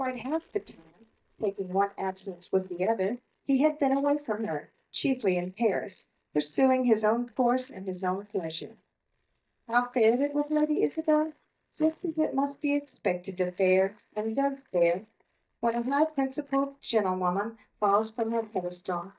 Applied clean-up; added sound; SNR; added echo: neural mask model DeepFilterNet 3.